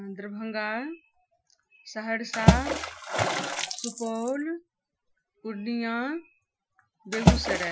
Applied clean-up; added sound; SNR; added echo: classical method Wiener filter.